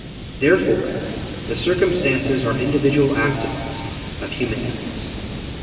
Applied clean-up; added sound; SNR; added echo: none; Hiss; 9 dB; reverberation time 2.8 s.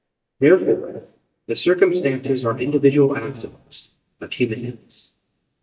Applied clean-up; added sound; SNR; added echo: neural mask model DeepFilterNet 3.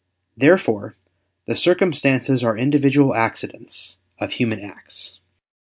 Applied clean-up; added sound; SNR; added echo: none; none; none; none.